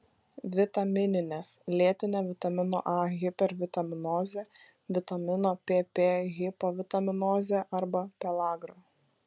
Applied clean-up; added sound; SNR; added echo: none; none; none; none.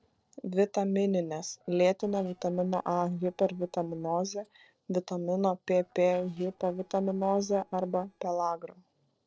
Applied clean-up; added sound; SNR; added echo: neural separator model SepFormer DNS4.